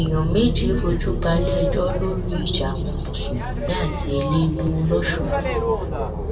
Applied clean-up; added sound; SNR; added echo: none; Boat, Water vehicle; 0 dB; reverberation time 1.9 s.